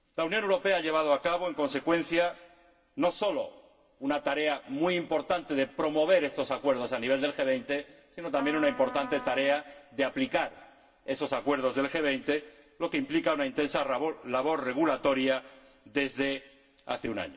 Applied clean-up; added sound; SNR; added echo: none; Trumpet; 13 dB; reverberation time 0.1 s.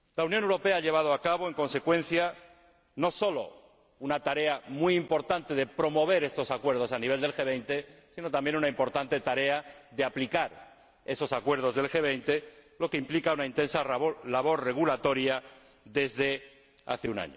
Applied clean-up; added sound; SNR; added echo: none; none; none; none.